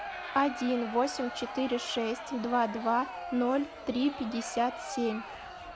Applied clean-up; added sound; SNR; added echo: none; Crowd; 10 dB; none.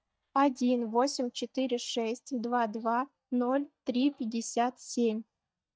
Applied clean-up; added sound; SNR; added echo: neural mask model DeepFilterNet 3.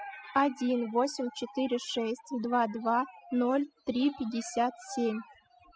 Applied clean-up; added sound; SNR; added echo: classical method spectral subtraction.